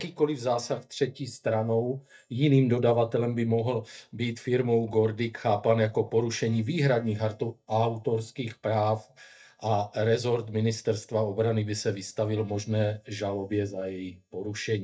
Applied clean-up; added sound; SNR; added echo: neural mask model DeepFilterNet 3.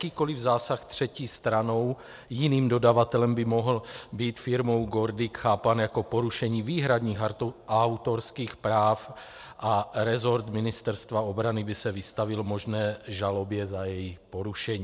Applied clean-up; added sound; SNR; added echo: none; none; none; none.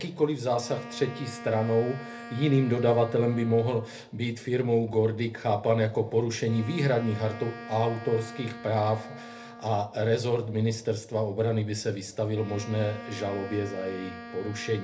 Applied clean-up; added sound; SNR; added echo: none; Wind instrument, woodwind instrument; 16 dB; reverberation time 0.3 s.